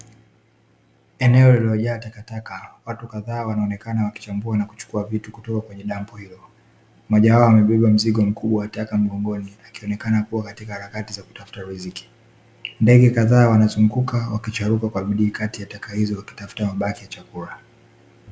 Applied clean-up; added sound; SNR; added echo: none; none; none; none.